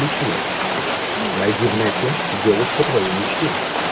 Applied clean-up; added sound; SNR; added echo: none; Rain; 0 dB; none.